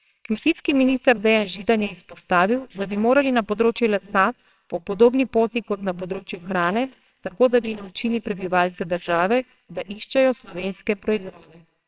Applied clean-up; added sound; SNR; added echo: neural separator model SepFormer WHAMR!.